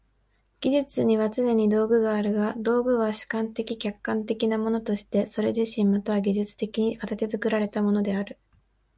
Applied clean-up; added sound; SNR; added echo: none; none; none; none.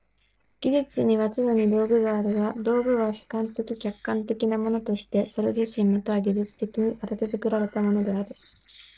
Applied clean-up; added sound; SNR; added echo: neural separator model SepFormer DNS4.